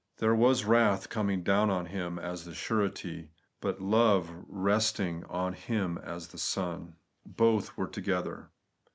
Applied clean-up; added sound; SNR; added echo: none; none; none; none.